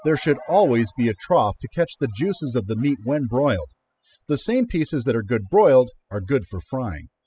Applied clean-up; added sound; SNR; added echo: classical method spectral subtraction.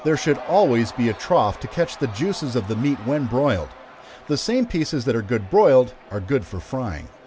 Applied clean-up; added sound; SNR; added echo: none; Crowd / Cheering; 19 dB; none.